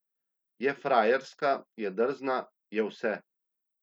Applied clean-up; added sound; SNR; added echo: none; none; none; none.